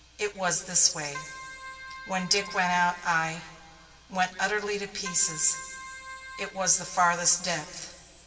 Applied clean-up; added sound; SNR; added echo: none; Keyboard (musical); 15 dB; reverberation time 1.9 s.